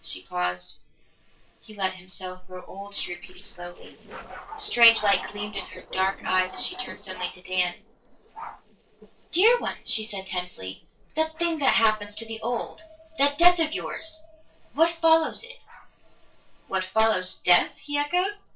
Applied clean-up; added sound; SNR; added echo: neural separator model SepFormer DNS4.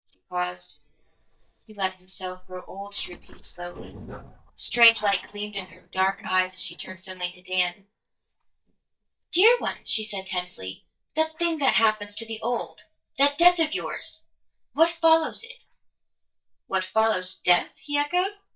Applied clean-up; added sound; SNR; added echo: neural mask model DeepFilterNet 3.